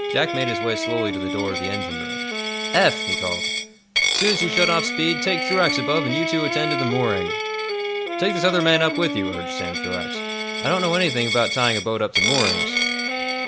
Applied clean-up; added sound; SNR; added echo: none; Wind instrument, woodwind instrument + Coin (dropping); 0 dB; none.